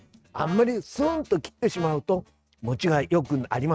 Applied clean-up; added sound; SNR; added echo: neural mask model RNNoise.